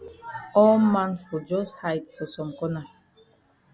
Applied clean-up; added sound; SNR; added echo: none; none; none; none.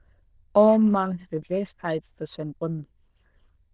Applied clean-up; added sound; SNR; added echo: neural diffusion model UNIVERSE++.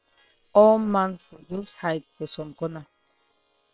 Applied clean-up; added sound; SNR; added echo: neural separator model SepFormer WHAM!.